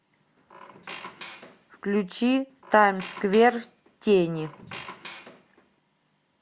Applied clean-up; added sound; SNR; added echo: none; Squeak; 17 dB; none.